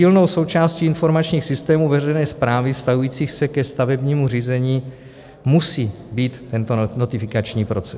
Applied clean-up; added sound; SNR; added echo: none; none; none; none.